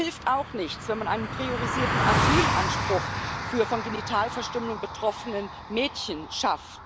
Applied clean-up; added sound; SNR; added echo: none; Car passing by; 0 dB; none.